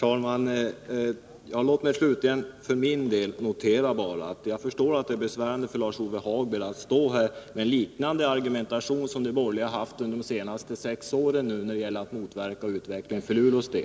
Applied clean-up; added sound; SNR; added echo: none; none; none; none.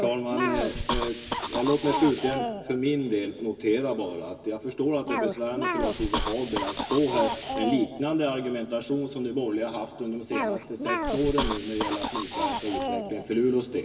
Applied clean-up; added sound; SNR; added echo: none; Cough; 4 dB; reverberation time 1.3 s.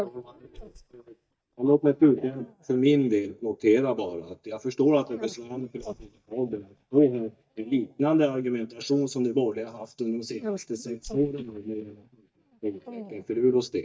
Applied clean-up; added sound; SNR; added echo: neural mask model DeepFilterNet 3.